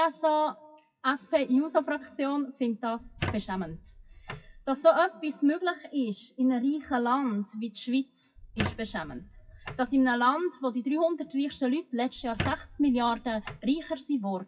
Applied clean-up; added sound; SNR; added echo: classical method WPE with log-MMSE.